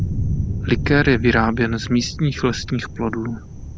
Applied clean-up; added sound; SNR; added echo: none; Thunder; 5 dB; none.